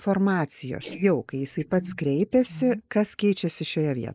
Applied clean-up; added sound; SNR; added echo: neural mask model Resemble Enhance denoiser.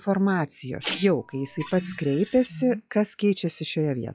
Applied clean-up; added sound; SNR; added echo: classical method log-MMSE.